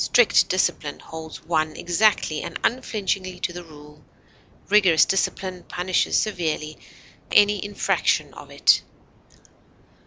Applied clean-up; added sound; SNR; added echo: none; none; none; none.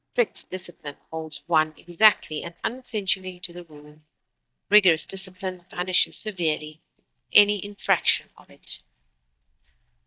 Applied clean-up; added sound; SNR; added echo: neural mask model DeepFilterNet 3.